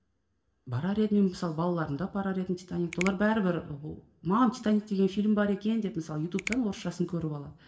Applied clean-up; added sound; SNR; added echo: none; Finger snapping; 14 dB; reverberation time 0.6 s.